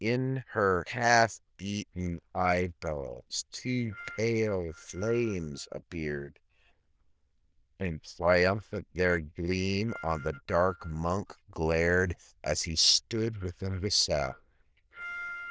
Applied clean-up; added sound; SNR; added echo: neural diffusion model UNIVERSE++.